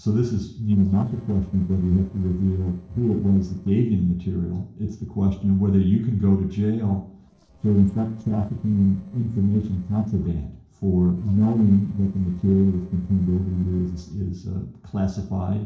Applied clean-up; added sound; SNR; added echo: neural separator model SepFormer DNS4.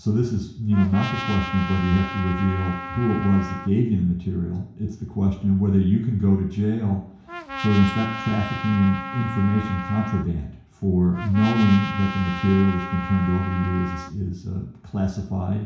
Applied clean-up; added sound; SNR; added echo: none; Trumpet; 10 dB; reverberation time 0.6 s.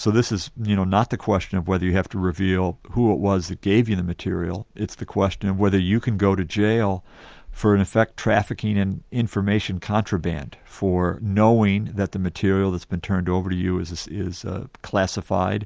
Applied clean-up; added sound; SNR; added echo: none; none; none; none.